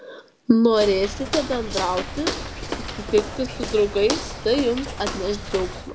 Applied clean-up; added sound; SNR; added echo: none; Walk, footsteps; 8 dB; none.